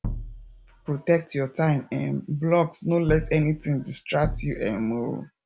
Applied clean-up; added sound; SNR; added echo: none; Bass drum; 9 dB; none.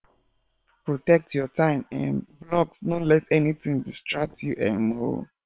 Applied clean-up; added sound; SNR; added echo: neural separator model SepFormer WHAM!.